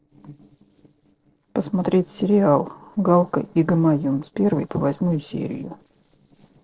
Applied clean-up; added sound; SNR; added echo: neural separator model SepFormer DNS4.